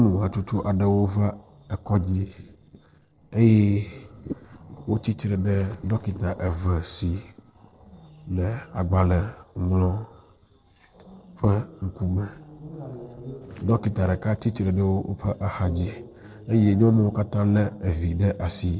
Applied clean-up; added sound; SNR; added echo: neural separator model SepFormer DNS4.